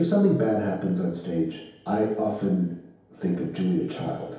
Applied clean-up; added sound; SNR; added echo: none; none; none; reverberation time 2.2 s.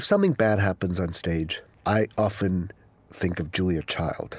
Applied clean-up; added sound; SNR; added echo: none; none; none; none.